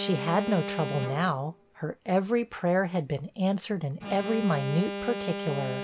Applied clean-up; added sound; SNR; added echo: none; Alarm; 8 dB; none.